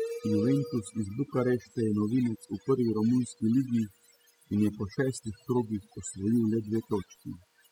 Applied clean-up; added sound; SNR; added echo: classical method spectral subtraction.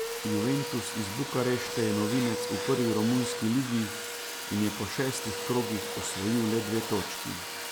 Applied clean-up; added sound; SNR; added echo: none; Domestic sounds, home sounds; 5 dB; none.